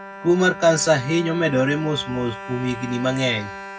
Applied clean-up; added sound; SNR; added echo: none; Bowed string instrument; 13 dB; reverberation time 0.3 s.